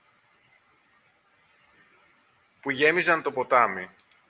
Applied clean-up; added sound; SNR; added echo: none; none; none; none.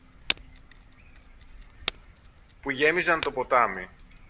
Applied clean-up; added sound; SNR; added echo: none; Tick; 4 dB; none.